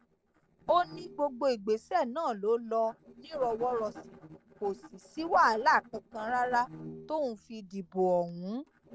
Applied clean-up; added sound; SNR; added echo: neural separator model SepFormer DNS4.